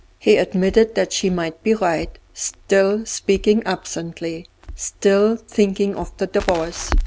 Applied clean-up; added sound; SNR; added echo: none; Crackle; 11 dB; none.